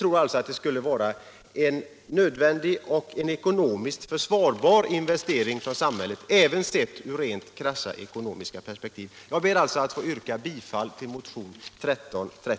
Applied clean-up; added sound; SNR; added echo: none; none; none; none.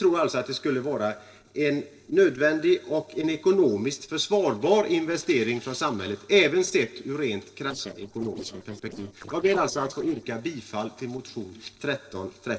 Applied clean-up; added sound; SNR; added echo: neural separator model SepFormer DNS4.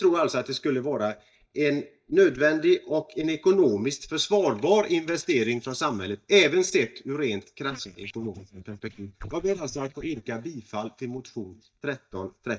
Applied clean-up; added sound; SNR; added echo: neural mask model DeepFilterNet 3.